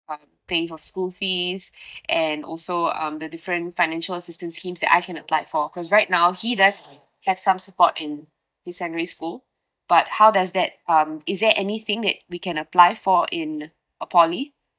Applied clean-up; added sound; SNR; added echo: neural mask model DeepFilterNet 3.